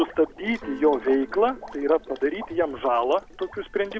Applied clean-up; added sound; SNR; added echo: none; Water / Liquid + Keyboard (musical); 16 dB; none.